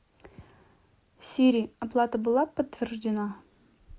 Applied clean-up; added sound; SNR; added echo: none; none; none; none.